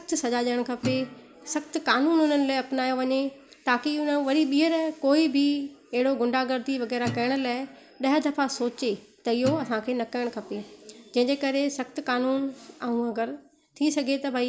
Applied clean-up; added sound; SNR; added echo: none; Guitar; 13 dB; none.